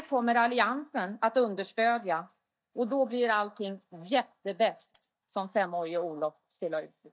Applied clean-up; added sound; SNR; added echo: neural mask model DeepFilterNet 3.